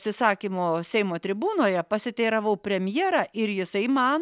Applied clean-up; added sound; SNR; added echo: none; none; none; none.